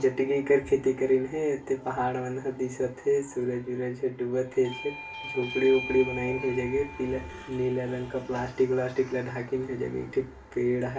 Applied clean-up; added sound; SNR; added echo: none; Bell / Doorbell; 16 dB; reverberation time 0.3 s.